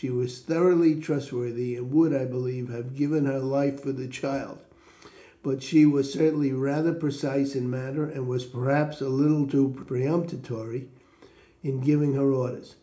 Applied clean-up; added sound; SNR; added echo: none; none; none; reverberation time 0.4 s.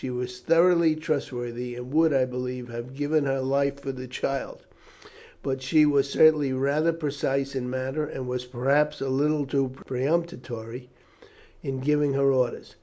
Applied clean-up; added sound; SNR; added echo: none; none; none; none.